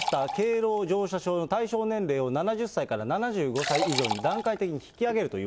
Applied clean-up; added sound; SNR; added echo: none; Liquid; 9 dB; none.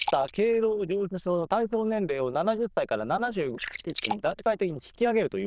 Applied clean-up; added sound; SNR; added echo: neural diffusion model UNIVERSE++.